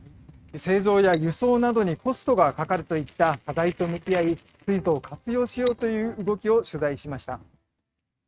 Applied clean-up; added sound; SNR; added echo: neural mask model RNNoise.